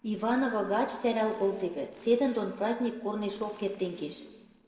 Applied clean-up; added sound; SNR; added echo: neural separator model SepFormer DNS4.